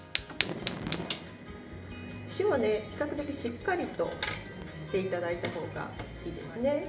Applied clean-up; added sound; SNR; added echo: none; Fire; 6 dB; reverberation time 0.5 s.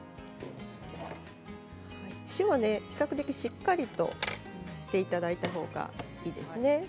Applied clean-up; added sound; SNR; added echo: none; none; none; none.